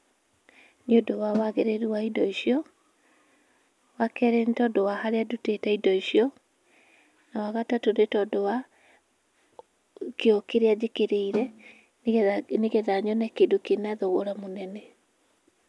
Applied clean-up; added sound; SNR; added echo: none; Snare drum; 7 dB; none.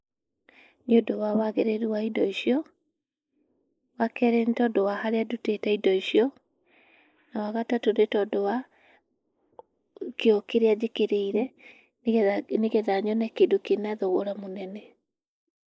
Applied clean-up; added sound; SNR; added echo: neural mask model Resemble Enhance denoiser.